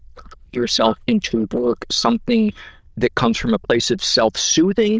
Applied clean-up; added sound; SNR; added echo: neural diffusion model UNIVERSE++.